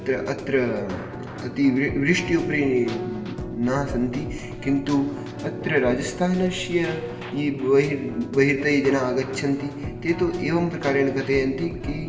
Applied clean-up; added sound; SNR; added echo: none; Keyboard (musical); 10 dB; reverberation time 0.9 s.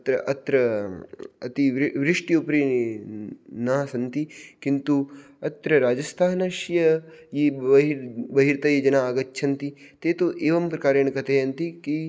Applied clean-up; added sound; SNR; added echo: none; none; none; none.